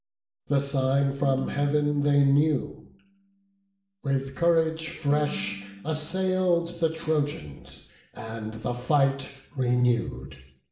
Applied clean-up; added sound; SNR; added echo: neural separator model SepFormer DNS4.